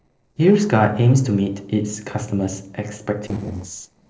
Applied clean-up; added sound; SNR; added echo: neural separator model SepFormer DNS4.